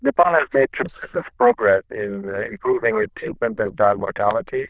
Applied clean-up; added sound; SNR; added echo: neural diffusion model UNIVERSE++.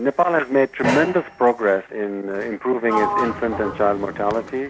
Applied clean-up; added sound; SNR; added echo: none; Sliding door; 8 dB; none.